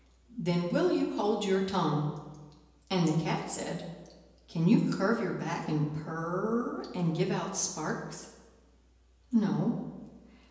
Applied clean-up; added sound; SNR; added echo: none; none; none; reverberation time 1.0 s.